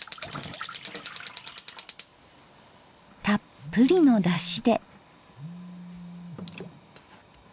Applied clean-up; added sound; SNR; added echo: none; Telephone; 14 dB; none.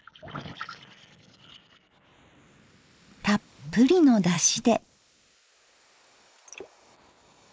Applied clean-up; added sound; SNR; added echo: neural mask model Resemble Enhance denoiser.